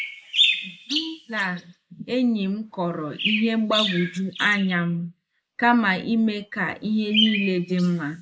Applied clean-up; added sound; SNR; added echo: neural mask model Resemble Enhance denoiser.